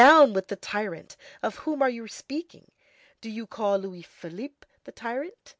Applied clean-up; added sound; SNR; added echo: none; none; none; none.